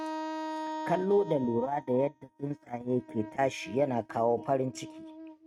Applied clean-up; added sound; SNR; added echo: neural mask model RNNoise.